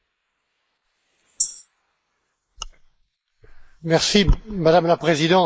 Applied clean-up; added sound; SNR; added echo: neural mask model Resemble Enhance denoiser.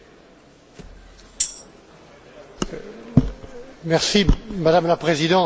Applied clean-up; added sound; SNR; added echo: none; Tambourine; 10 dB; none.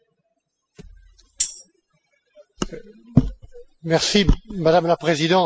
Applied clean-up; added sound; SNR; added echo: classical method spectral subtraction.